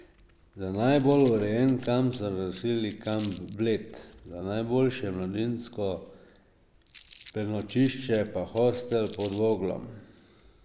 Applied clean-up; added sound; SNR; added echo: none; Crumpling, crinkling; 13 dB; none.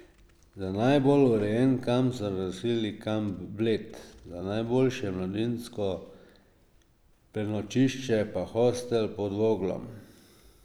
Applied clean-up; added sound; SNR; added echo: none; none; none; none.